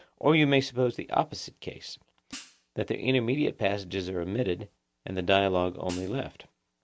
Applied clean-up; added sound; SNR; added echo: none; Hi-hat; 19 dB; none.